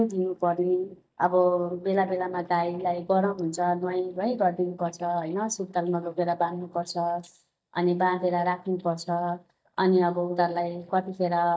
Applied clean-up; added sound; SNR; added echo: neural mask model DeepFilterNet 3.